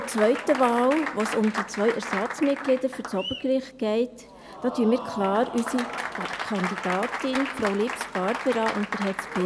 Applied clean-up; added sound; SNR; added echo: none; Applause; 7 dB; none.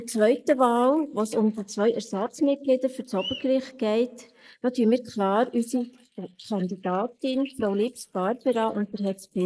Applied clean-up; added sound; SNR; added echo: neural mask model Resemble Enhance denoiser.